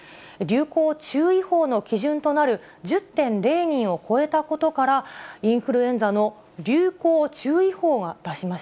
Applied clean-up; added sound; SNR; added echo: none; none; none; none.